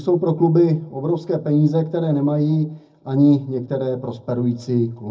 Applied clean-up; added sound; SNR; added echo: none; none; none; reverberation time 0.4 s.